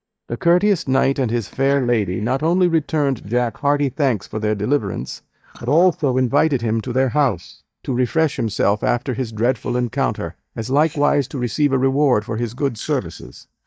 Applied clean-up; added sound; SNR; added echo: neural mask model DeepFilterNet 3.